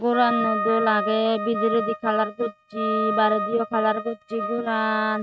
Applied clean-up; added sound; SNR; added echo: neural mask model RNNoise.